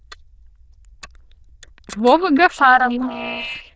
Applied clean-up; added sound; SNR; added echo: neural diffusion model UNIVERSE++.